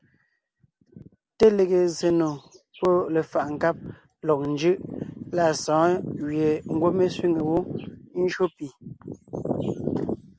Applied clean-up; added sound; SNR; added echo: none; none; none; none.